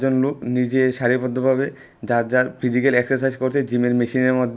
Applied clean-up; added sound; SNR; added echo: none; none; none; none.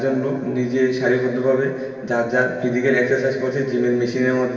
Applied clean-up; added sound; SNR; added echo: none; none; none; reverberation time 2.5 s.